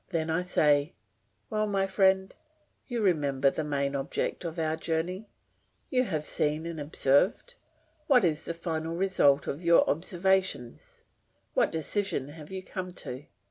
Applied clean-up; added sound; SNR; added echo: none; none; none; none.